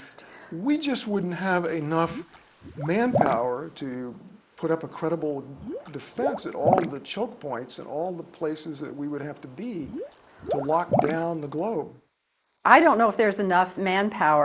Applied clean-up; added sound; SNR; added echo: neural mask model Resemble Enhance denoiser.